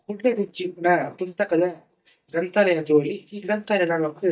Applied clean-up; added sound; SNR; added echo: neural mask model DeepFilterNet 3.